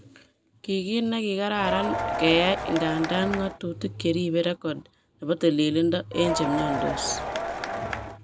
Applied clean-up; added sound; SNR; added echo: none; Crowd; 3 dB; none.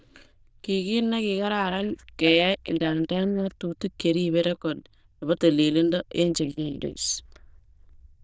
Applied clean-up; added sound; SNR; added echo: neural diffusion model UNIVERSE++.